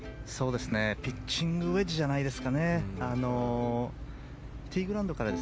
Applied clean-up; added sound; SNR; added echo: none; Plucked string instrument; 15 dB; none.